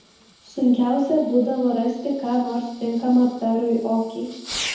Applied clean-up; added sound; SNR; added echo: none; Fireworks; 16 dB; reverberation time 1.0 s.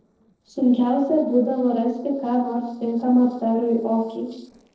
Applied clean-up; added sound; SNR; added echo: neural separator model SepFormer DNS4.